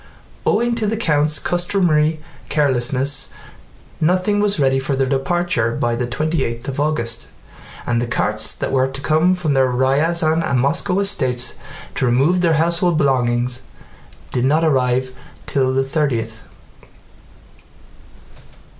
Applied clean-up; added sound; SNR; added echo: none; none; none; none.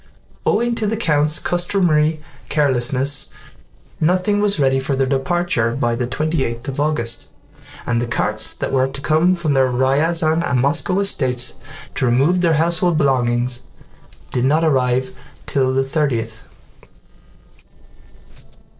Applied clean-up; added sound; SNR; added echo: neural separator model SepFormer DNS4.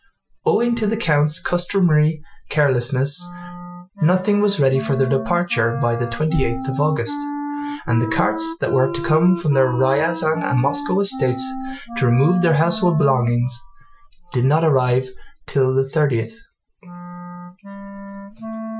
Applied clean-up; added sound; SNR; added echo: classical method Wiener filter.